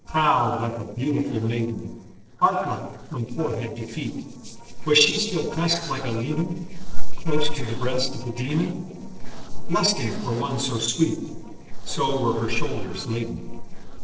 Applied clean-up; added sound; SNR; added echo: neural separator model SepFormer DNS4.